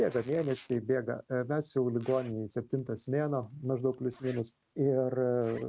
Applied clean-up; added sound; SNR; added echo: neural mask model RNNoise.